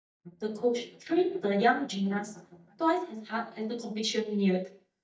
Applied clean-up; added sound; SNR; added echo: neural mask model DeepFilterNet 3.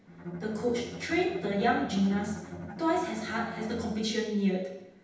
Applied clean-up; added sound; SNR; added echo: none; Bowed string instrument; 12 dB; reverberation time 0.9 s.